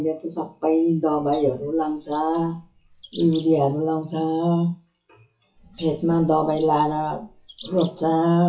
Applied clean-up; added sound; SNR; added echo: classical method WPE with log-MMSE.